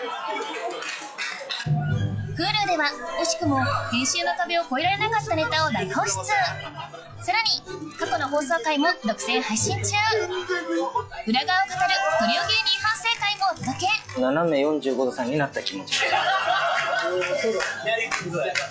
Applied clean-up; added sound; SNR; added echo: classical method log-MMSE.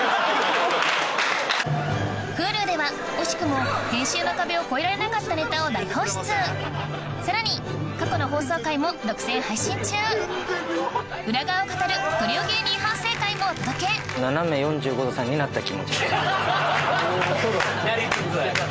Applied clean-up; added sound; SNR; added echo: none; none; none; none.